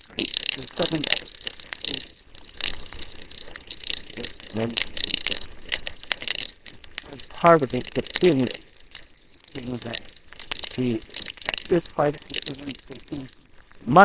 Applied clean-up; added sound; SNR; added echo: neural separator model SepFormer WHAMR!.